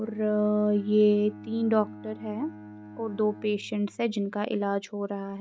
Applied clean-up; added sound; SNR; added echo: none; Bowed string instrument; 18 dB; none.